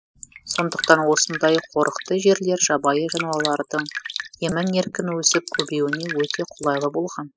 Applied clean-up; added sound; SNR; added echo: classical method spectral subtraction.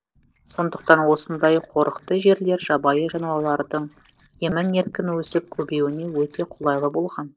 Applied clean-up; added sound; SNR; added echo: neural separator model SepFormer DNS4.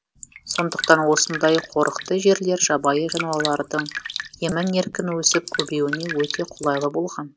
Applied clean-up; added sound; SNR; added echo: none; Drip; 10 dB; none.